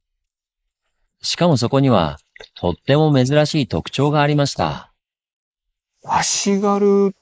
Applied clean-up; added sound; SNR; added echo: neural mask model Resemble Enhance denoiser.